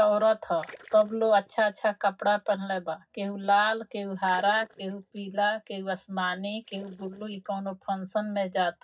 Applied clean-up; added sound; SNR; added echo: neural mask model DeepFilterNet 3.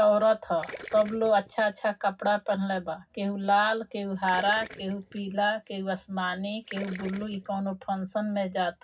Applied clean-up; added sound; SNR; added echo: none; Gurgling; 18 dB; reverberation time 0.4 s.